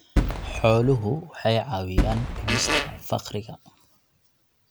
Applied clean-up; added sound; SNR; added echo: none; Fireworks + Fart; 0 dB; none.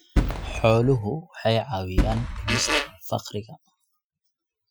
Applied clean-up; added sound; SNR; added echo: classical method Wiener filter.